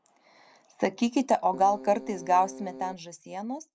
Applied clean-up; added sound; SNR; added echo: none; Keyboard (musical); 14 dB; none.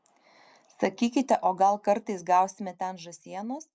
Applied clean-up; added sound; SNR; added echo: none; none; none; none.